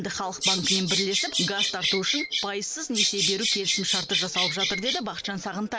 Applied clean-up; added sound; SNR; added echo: none; Bird vocalization, bird call, bird song; -3 dB; none.